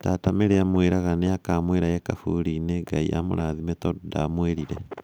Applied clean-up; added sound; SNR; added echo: none; none; none; none.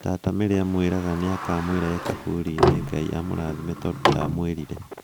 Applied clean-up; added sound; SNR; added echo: none; Sliding door; 2 dB; none.